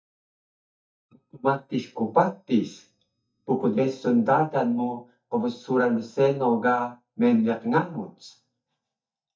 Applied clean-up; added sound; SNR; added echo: neural mask model DeepFilterNet 3.